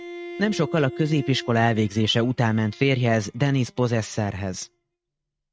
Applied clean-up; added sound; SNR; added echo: neural mask model RNNoise.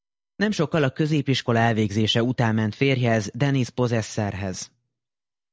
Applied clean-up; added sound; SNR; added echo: none; none; none; none.